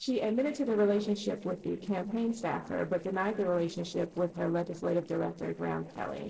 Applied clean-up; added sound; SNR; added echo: neural separator model SepFormer DNS4.